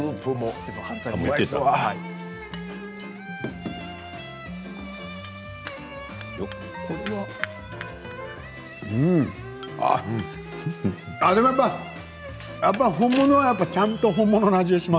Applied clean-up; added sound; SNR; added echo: none; none; none; none.